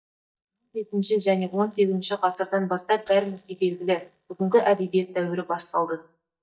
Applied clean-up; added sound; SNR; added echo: neural mask model DeepFilterNet 3.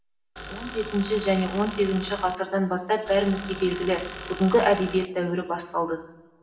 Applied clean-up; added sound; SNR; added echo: none; Tools; 11 dB; reverberation time 1.4 s.